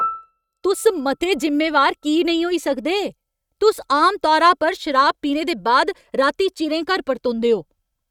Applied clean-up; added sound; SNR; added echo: neural mask model RNNoise.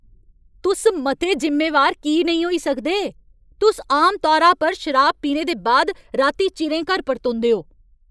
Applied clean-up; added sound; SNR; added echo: neural mask model Resemble Enhance denoiser.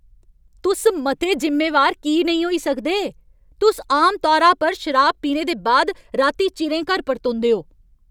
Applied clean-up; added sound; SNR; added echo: none; none; none; none.